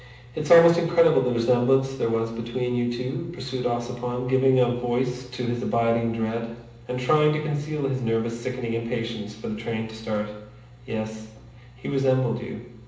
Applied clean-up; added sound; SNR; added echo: none; none; none; reverberation time 0.8 s.